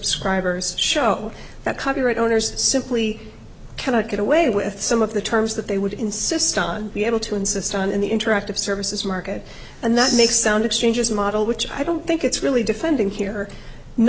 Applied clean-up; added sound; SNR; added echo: none; none; none; none.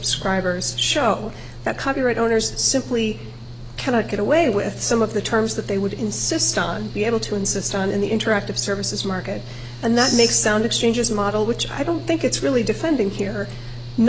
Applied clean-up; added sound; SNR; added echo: none; Mechanical fan / Engine; 14 dB; none.